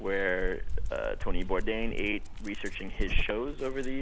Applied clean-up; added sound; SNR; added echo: none; Dog; -3 dB; none.